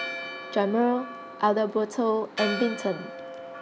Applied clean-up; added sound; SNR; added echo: none; Church bell; 10 dB; none.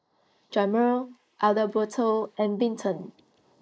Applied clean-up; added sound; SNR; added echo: neural mask model Resemble Enhance denoiser.